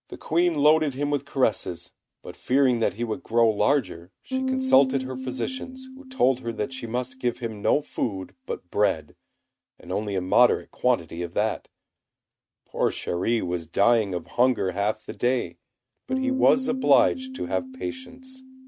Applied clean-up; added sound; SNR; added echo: neural mask model RNNoise.